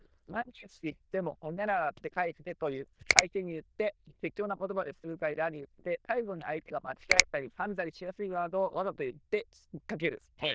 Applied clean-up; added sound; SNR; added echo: neural diffusion model UNIVERSE++.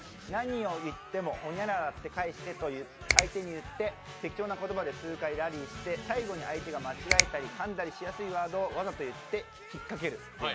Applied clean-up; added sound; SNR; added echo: none; Finger snapping; -3 dB; none.